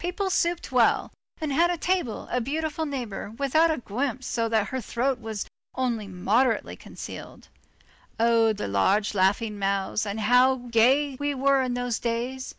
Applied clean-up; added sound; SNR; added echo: none; none; none; none.